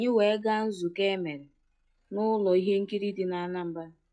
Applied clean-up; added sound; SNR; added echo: classical method log-MMSE.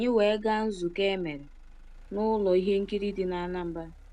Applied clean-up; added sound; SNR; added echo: none; Motor vehicle (road); 20 dB; none.